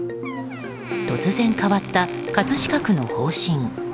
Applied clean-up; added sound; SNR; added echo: none; Bowed string instrument + Door; 16 dB; none.